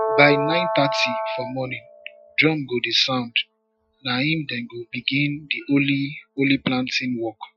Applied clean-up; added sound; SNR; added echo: classical method Wiener filter.